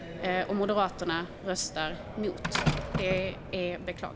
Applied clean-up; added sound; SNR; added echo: none; Slam; 4 dB; none.